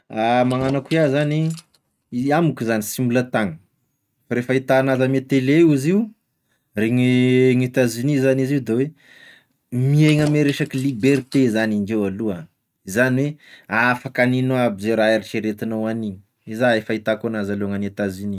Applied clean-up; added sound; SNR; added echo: neural mask model RNNoise.